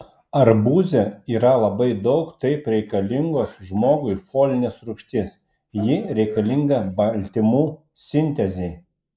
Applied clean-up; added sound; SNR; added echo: neural mask model Resemble Enhance denoiser.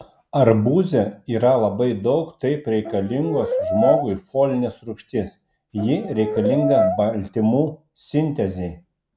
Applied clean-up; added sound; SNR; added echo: none; Brass instrument; 2 dB; none.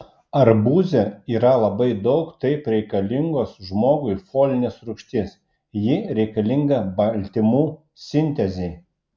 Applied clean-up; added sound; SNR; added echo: none; none; none; none.